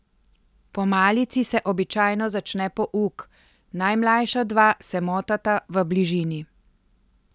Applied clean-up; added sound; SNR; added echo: none; none; none; none.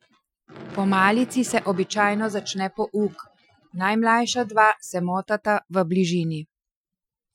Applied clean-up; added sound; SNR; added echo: classical method Wiener filter.